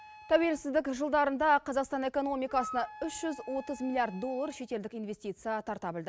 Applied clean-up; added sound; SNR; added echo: none; Wind instrument, woodwind instrument; 18 dB; none.